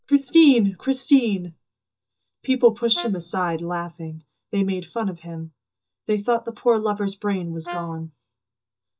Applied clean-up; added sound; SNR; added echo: neural mask model DeepFilterNet 3.